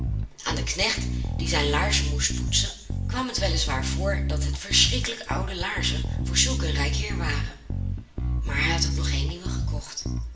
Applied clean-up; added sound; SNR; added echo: none; Bass guitar; -2 dB; reverberation time 0.7 s.